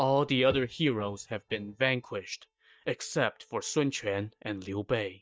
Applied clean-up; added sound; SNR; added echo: neural mask model DeepFilterNet 3.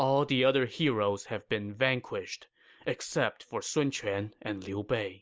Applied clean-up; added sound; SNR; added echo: none; none; none; none.